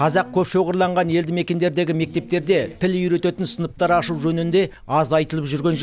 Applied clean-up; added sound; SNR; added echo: none; none; none; none.